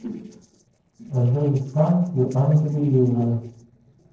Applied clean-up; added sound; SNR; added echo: neural separator model SepFormer DNS4.